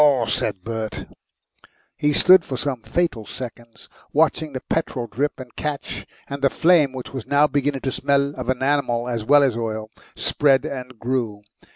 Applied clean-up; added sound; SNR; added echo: none; none; none; none.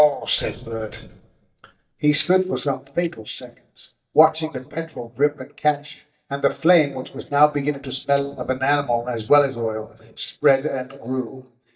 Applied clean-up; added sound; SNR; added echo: neural mask model DeepFilterNet 3.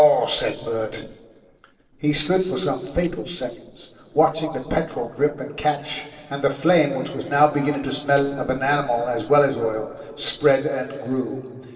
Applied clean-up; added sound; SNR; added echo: neural separator model SepFormer DNS4.